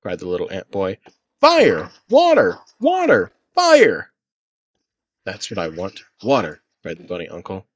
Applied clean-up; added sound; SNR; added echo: neural mask model DeepFilterNet 3.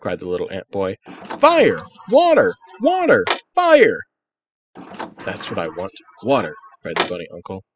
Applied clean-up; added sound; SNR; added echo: classical method spectral subtraction.